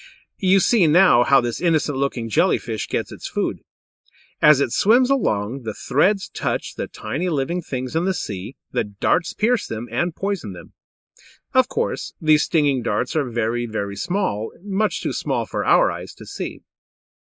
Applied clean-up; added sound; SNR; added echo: neural mask model Resemble Enhance denoiser.